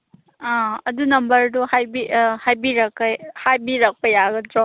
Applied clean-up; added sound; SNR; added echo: none; none; none; none.